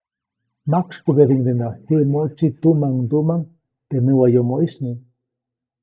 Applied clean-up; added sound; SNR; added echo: neural mask model DeepFilterNet 3.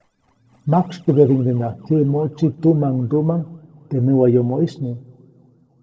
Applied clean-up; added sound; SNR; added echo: neural separator model SepFormer DNS4.